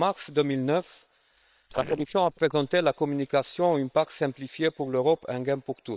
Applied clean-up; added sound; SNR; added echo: neural separator model SepFormer WHAM!.